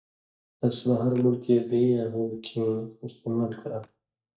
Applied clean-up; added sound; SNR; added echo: neural mask model DeepFilterNet 3.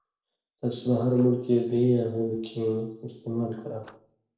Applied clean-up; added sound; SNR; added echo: neural separator model SepFormer DNS4.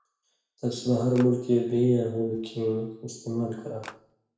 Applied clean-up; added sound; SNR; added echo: none; Clapping; 17 dB; reverberation time 0.7 s.